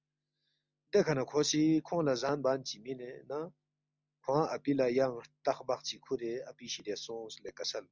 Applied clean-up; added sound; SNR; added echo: none; none; none; none.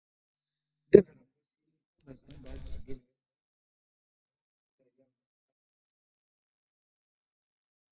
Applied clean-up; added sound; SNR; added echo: neural mask model DeepFilterNet 3.